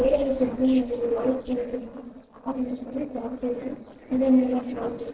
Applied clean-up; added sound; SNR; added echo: neural separator model SepFormer DNS4.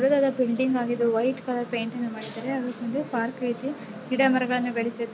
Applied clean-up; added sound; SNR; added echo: none; none; none; none.